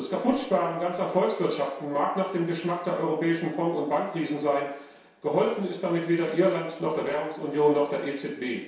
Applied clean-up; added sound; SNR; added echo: none; none; none; reverberation time 0.7 s.